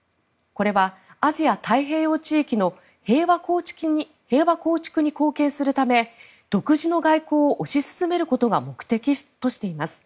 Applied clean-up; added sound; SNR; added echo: none; none; none; none.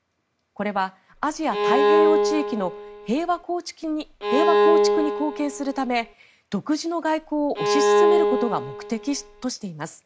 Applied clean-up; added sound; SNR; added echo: none; Bowed string instrument; -5 dB; none.